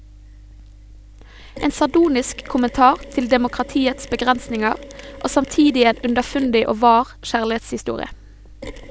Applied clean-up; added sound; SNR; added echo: none; Mechanisms; 18 dB; none.